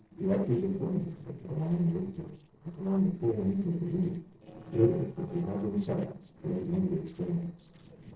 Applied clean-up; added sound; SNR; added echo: neural separator model SepFormer DNS4.